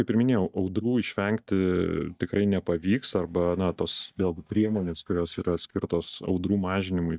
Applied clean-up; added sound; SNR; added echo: neural mask model DeepFilterNet 3.